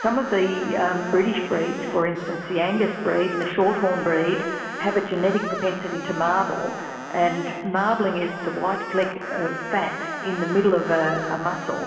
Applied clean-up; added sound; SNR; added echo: none; Screech; 10 dB; reverberation time 2.3 s.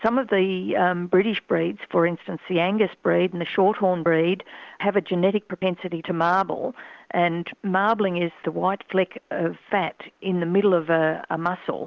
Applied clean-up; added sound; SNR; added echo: none; none; none; none.